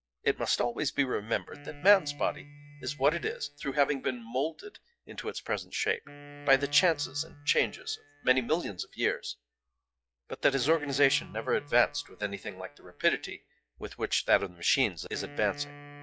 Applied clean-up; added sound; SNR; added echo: classical method log-MMSE.